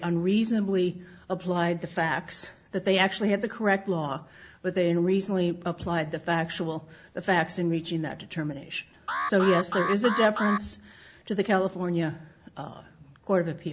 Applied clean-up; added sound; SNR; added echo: none; Alarm; 3 dB; none.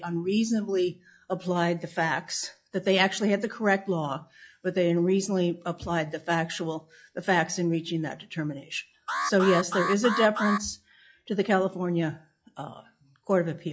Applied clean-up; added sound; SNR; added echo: classical method log-MMSE.